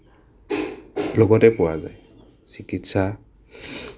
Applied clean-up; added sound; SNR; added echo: none; none; none; none.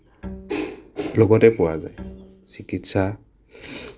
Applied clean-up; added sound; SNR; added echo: neural separator model SepFormer DNS4.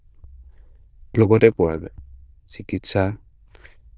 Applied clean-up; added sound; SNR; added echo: neural diffusion model UNIVERSE++.